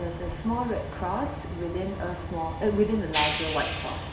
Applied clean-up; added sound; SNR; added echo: none; Train; 4 dB; reverberation time 0.7 s.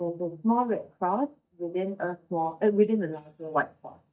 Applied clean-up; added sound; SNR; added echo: neural mask model DeepFilterNet 3.